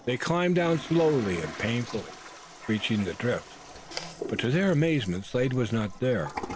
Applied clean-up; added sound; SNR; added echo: none; Toilet flush; 13 dB; none.